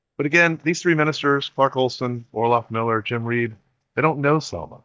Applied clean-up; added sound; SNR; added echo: neural mask model DeepFilterNet 3.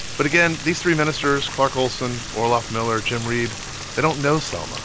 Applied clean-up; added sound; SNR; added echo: none; Boiling + Fill (with liquid) / Trickle, dribble / Sink (filling or washing); 10 dB; none.